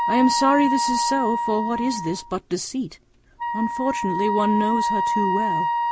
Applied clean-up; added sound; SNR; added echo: none; Wind instrument, woodwind instrument; 0 dB; none.